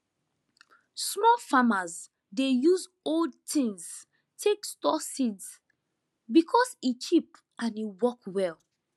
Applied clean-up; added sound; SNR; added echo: none; none; none; none.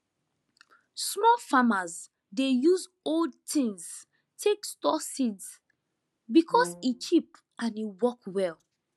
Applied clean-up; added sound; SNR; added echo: none; Brass instrument; 14 dB; none.